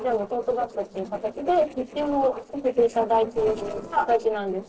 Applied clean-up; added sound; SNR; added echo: neural separator model SepFormer DNS4.